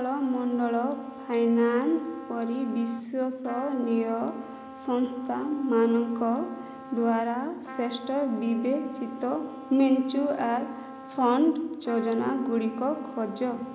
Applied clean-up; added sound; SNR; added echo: none; Trumpet; 15 dB; none.